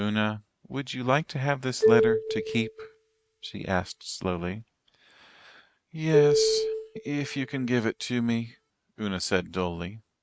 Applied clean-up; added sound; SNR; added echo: neural mask model RNNoise.